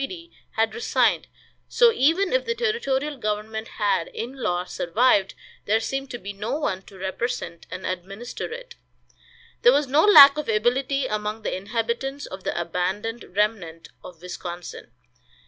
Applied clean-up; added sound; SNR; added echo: none; none; none; none.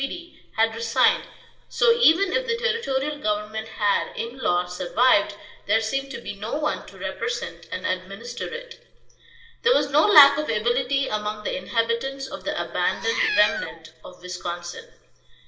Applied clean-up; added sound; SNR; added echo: none; Meow; 5 dB; reverberation time 0.8 s.